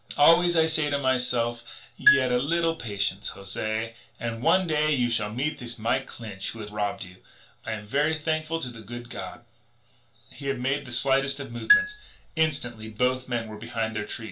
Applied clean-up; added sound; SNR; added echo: none; Marimba, xylophone; 0 dB; reverberation time 0.2 s.